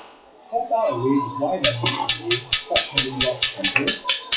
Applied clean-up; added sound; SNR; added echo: classical method WPE with log-MMSE.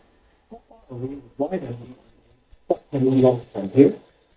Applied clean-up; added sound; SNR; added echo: neural mask model DeepFilterNet 3.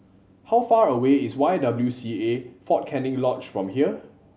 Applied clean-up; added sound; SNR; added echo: none; none; none; none.